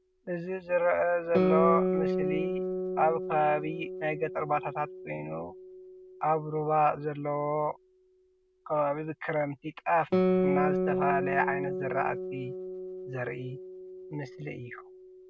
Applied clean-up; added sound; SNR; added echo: none; Guitar; 2 dB; none.